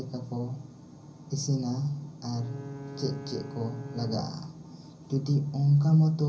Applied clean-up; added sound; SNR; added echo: none; Bowed string instrument; 13 dB; reverberation time 0.5 s.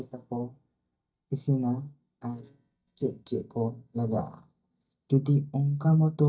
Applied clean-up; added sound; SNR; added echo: neural mask model DeepFilterNet 3.